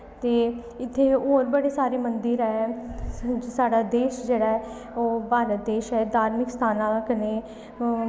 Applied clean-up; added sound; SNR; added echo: none; none; none; none.